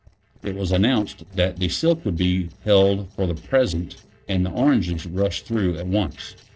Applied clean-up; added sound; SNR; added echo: neural separator model SepFormer DNS4.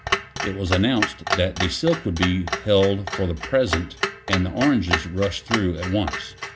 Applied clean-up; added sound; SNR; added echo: none; Clock; 6 dB; none.